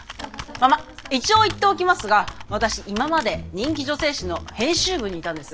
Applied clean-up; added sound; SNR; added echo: none; Computer keyboard; 16 dB; none.